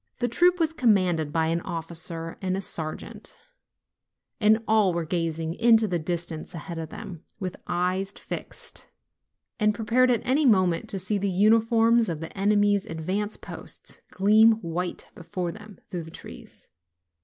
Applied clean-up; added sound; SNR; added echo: none; none; none; none.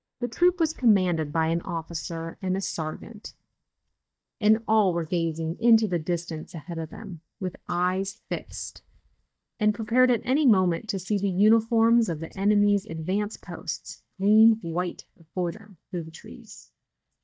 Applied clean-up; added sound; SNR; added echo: neural mask model DeepFilterNet 3.